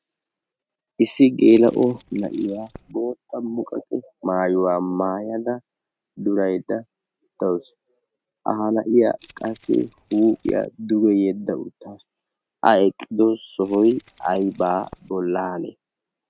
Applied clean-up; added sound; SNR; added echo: neural mask model RNNoise.